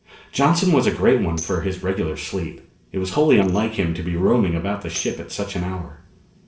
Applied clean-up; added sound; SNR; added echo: neural separator model SepFormer DNS4.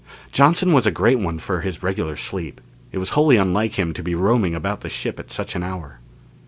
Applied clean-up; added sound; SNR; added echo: none; none; none; none.